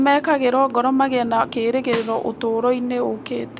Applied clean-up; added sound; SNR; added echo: none; Snare drum + Boat, Water vehicle; 15 dB; none.